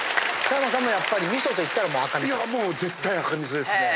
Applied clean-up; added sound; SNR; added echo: none; none; none; none.